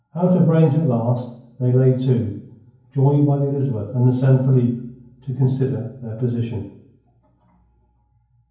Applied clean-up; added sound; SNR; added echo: none; none; none; reverberation time 0.9 s.